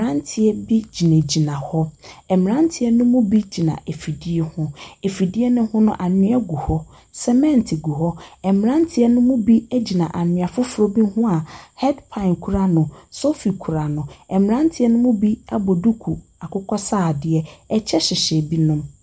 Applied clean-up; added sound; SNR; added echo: none; none; none; none.